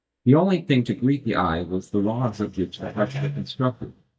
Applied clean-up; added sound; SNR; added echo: neural mask model DeepFilterNet 3.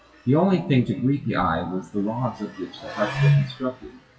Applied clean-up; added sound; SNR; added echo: classical method WPE with log-MMSE.